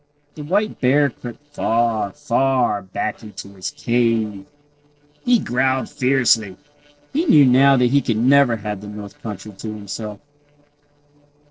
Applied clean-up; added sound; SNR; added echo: neural separator model SepFormer DNS4.